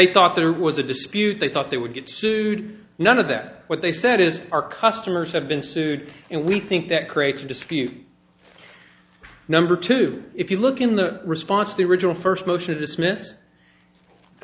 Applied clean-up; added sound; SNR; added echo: none; none; none; none.